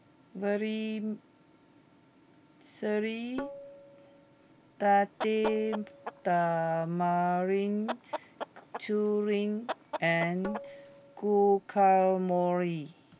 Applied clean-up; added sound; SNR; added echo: none; Tabla + Chicken, rooster; 12 dB; none.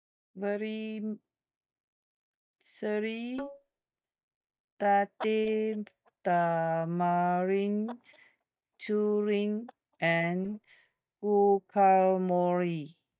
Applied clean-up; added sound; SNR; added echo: neural mask model DeepFilterNet 3.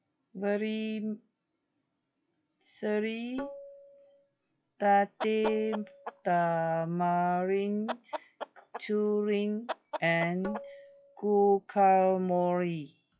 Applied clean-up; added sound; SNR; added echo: classical method log-MMSE.